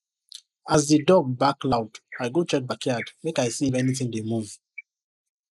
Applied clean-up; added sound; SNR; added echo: neural mask model Resemble Enhance denoiser.